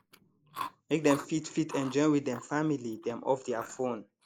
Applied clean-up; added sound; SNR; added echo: neural mask model Resemble Enhance denoiser.